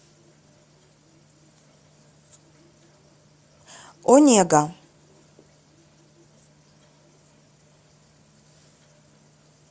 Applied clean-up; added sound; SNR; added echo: none; none; none; none.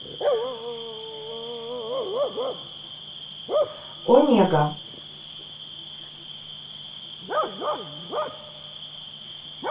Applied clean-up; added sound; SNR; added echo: none; Bark / Cricket; 3 dB; reverberation time 0.2 s.